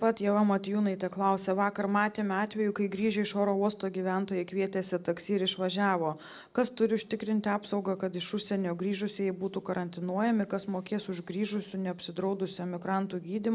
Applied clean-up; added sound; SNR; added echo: none; none; none; none.